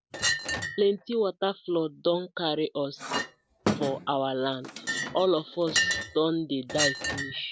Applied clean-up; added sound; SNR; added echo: none; Chink, clink; 4 dB; none.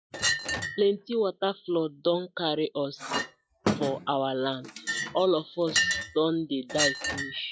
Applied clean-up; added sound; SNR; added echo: classical method log-MMSE.